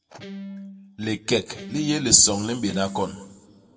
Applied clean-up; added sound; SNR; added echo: none; Guitar; 15 dB; reverberation time 1.4 s.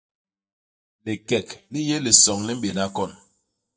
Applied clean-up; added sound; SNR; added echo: neural mask model DeepFilterNet 3.